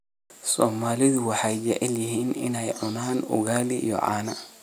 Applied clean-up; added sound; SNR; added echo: none; none; none; none.